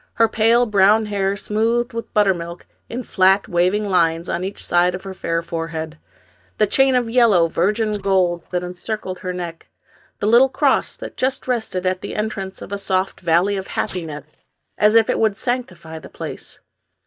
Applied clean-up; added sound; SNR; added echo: neural mask model DeepFilterNet 3.